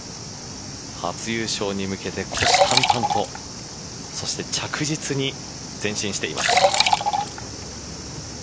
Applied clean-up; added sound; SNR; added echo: none; Liquid; -3 dB; none.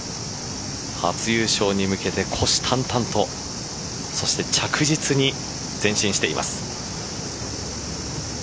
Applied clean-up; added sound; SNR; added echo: none; none; none; none.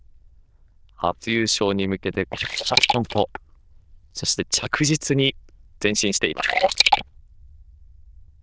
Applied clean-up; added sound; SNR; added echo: neural diffusion model UNIVERSE++.